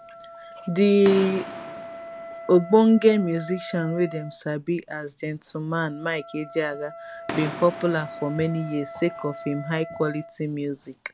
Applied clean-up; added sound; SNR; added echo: none; Wind instrument, woodwind instrument + Fireworks; 14 dB; none.